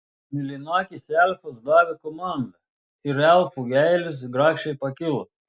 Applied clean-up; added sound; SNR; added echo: none; none; none; none.